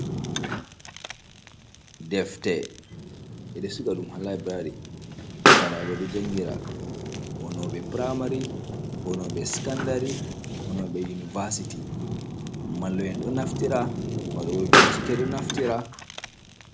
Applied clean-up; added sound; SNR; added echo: none; Fire + Explosion; -3 dB; none.